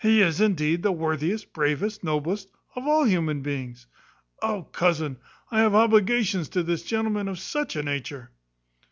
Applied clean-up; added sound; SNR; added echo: none; none; none; none.